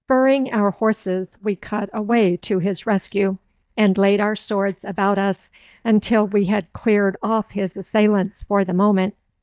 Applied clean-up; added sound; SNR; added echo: neural mask model DeepFilterNet 3.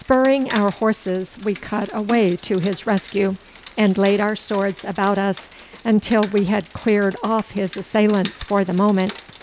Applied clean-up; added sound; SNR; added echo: none; Rain; 17 dB; none.